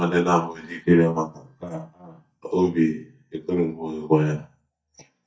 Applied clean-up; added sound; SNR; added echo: neural mask model DeepFilterNet 3.